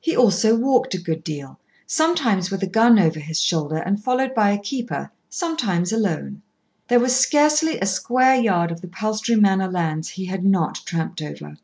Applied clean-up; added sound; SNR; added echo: none; none; none; none.